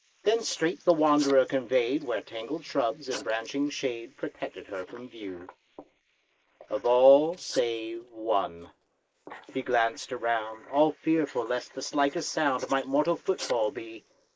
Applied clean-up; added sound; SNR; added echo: neural mask model Resemble Enhance denoiser.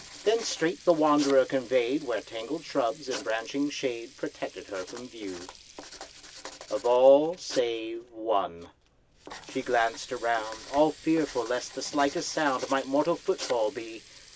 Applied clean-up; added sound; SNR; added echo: none; Writing + Water tap, faucet; 17 dB; none.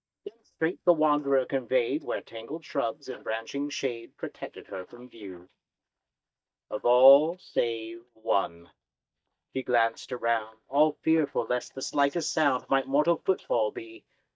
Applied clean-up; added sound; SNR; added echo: neural mask model DeepFilterNet 3.